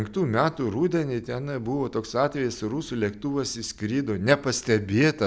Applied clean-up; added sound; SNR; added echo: none; none; none; none.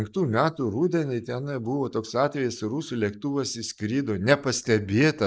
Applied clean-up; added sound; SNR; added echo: neural mask model Resemble Enhance denoiser.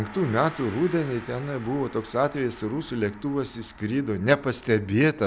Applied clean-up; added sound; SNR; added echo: none; Gong; 20 dB; none.